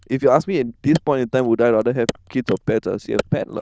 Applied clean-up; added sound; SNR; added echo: neural diffusion model UNIVERSE++.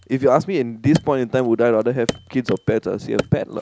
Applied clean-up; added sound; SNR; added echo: none; Wood; 13 dB; none.